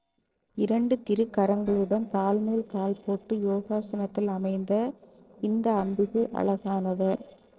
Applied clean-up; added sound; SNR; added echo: neural separator model SepFormer DNS4.